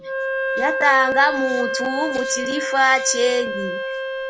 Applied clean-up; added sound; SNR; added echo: none; Wind instrument, woodwind instrument; 3 dB; none.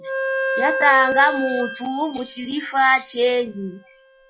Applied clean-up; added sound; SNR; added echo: classical method log-MMSE.